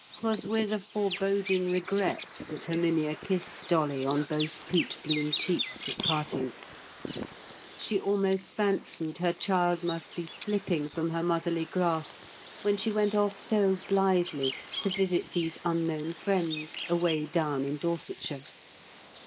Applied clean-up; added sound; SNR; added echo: neural mask model Resemble Enhance denoiser.